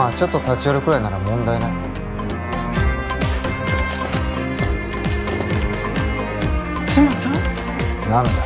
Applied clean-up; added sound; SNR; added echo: none; none; none; none.